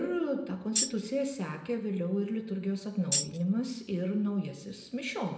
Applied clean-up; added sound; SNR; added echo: none; Tambourine; -1 dB; reverberation time 0.8 s.